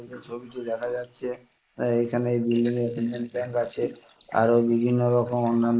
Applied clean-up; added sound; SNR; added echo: neural mask model Resemble Enhance denoiser.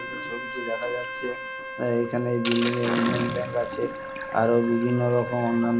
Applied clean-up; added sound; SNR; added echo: none; Sink (filling or washing) + Trumpet; 7 dB; none.